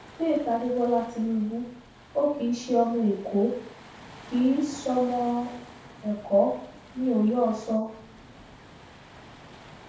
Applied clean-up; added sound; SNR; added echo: none; Waves, surf; 20 dB; reverberation time 0.6 s.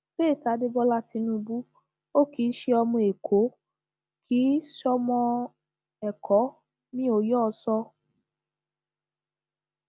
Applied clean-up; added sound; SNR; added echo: none; none; none; none.